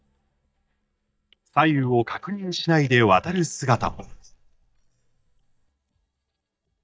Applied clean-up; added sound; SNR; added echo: neural mask model DeepFilterNet 3.